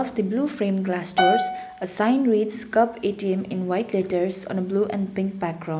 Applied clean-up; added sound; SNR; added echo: none; Piano; 2 dB; none.